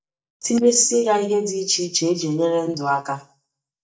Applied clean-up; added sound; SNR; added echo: neural mask model DeepFilterNet 3.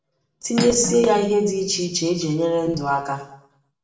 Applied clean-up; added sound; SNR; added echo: none; Cutlery, silverware; 11 dB; reverberation time 0.7 s.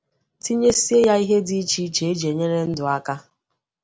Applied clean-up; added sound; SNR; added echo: none; none; none; none.